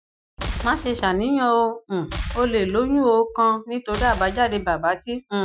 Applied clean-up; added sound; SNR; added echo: classical method Wiener filter.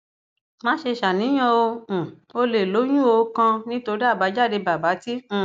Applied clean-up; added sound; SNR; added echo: none; none; none; none.